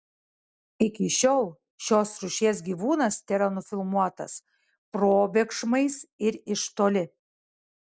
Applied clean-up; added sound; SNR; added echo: none; none; none; none.